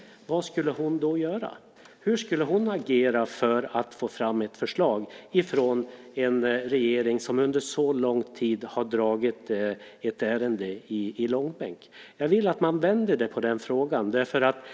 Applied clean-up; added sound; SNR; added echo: none; none; none; none.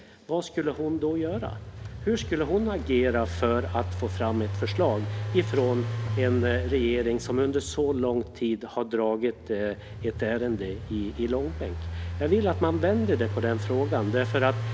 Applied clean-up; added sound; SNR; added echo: none; Engine; 6 dB; none.